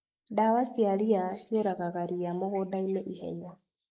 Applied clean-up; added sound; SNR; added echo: neural mask model Resemble Enhance denoiser.